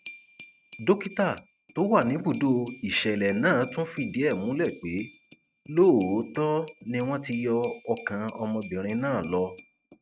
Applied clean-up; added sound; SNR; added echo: neural mask model RNNoise.